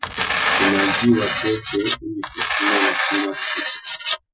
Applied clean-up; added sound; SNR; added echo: classical method Wiener filter.